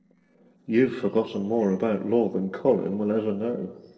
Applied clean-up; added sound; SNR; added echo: neural separator model SepFormer DNS4.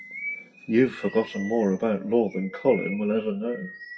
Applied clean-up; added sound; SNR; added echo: classical method WPE with log-MMSE.